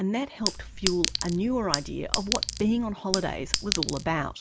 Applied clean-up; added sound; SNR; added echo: none; Chink, clink; 2 dB; none.